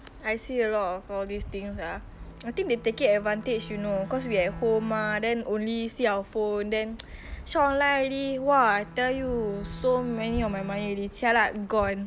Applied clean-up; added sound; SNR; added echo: none; Bowed string instrument; 17 dB; none.